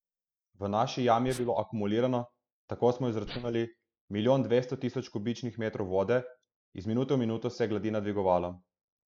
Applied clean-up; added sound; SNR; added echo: neural mask model DeepFilterNet 3.